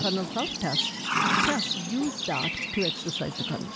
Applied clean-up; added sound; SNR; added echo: none; Livestock, farm animals, working animals; -2 dB; none.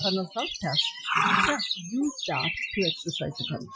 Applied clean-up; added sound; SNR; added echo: classical method Wiener filter.